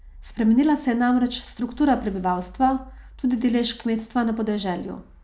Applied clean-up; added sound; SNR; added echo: none; none; none; none.